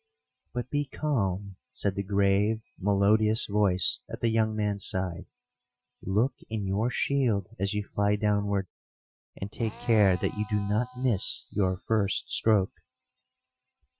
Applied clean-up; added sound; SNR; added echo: classical method Wiener filter.